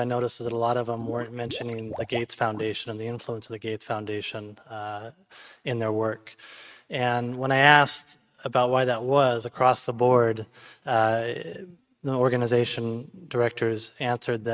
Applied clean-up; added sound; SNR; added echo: neural mask model RNNoise.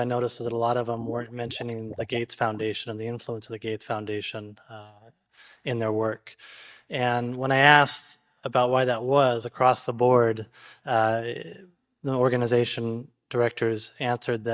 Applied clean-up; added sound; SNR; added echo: neural mask model DeepFilterNet 3.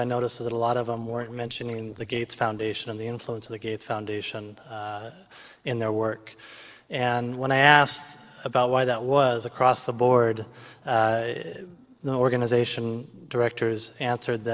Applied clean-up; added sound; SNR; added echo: neural separator model SepFormer DNS4.